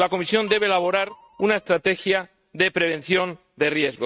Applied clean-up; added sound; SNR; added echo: neural mask model RNNoise.